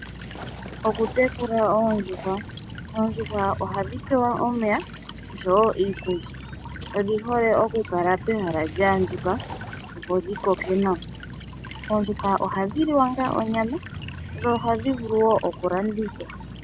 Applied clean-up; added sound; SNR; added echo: none; Walk, footsteps / Stream / Trickle, dribble / Chirp, tweet + Vehicle; 11 dB; none.